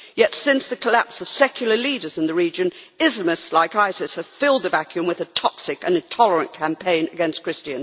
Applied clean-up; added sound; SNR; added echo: none; none; none; none.